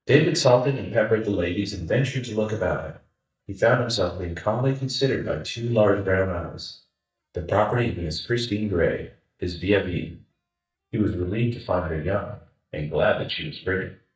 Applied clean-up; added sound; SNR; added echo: neural mask model DeepFilterNet 3.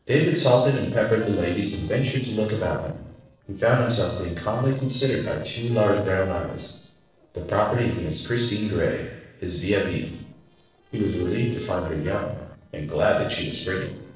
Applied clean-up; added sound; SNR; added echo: neural separator model SepFormer DNS4.